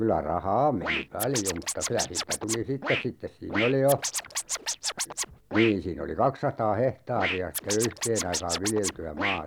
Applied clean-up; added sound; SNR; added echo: none; Scratching (performance technique); 5 dB; none.